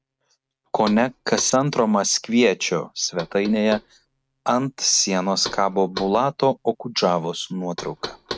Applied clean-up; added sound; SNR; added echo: neural mask model RNNoise.